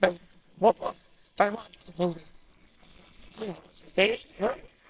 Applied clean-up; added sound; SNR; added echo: neural separator model SepFormer WHAMR!.